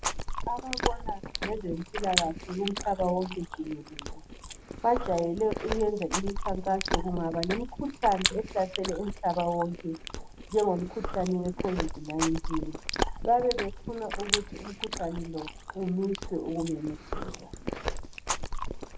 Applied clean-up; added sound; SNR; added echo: none; Chewing, mastication; 3 dB; none.